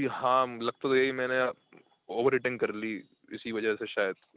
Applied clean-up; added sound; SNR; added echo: none; none; none; none.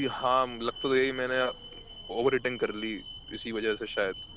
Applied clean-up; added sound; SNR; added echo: none; Alarm; 14 dB; none.